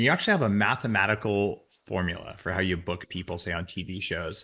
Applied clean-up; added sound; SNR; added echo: neural mask model Resemble Enhance denoiser.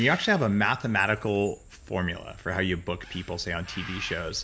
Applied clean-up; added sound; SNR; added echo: none; Bird; 17 dB; none.